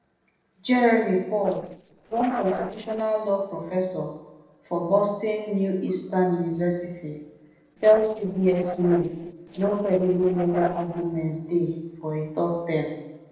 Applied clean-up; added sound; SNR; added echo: neural separator model SepFormer DNS4.